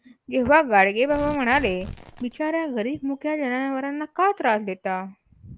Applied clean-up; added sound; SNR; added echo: none; Tearing; 17 dB; none.